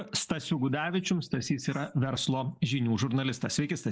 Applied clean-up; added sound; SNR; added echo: neural mask model Resemble Enhance denoiser.